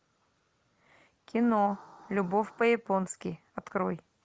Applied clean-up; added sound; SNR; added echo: none; none; none; none.